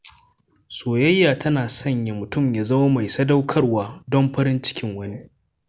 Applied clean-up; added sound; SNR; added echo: none; none; none; none.